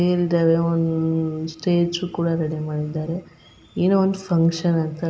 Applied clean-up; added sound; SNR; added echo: none; none; none; none.